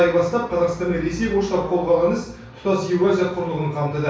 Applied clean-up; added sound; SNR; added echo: none; Brass instrument; 16 dB; reverberation time 0.6 s.